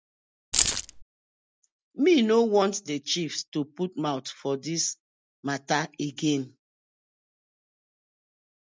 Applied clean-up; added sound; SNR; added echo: none; Keys jangling; -3 dB; none.